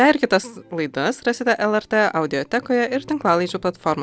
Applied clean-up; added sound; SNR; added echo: none; none; none; none.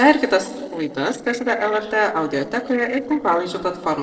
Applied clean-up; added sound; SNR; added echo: neural separator model SepFormer DNS4.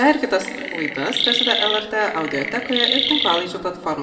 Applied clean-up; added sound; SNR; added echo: none; Chirp, tweet; 1 dB; reverberation time 1.7 s.